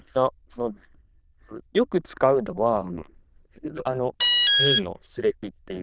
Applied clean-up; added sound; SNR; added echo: neural diffusion model UNIVERSE++.